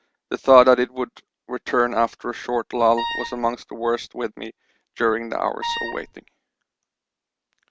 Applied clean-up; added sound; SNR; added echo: none; Wind instrument, woodwind instrument; 7 dB; none.